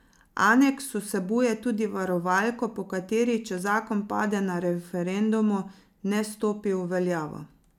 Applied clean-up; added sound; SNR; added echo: none; none; none; none.